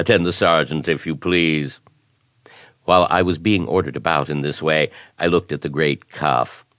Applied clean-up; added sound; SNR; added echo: none; none; none; none.